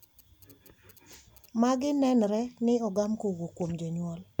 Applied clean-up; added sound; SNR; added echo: none; none; none; none.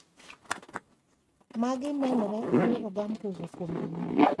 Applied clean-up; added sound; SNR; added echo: neural mask model RNNoise.